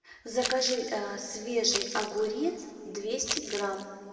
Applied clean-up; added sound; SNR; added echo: none; Crumpling, crinkling; 6 dB; reverberation time 1.9 s.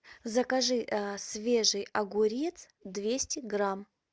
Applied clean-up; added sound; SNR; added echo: none; none; none; none.